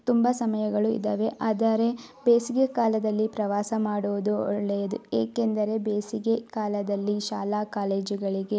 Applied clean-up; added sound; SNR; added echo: none; none; none; none.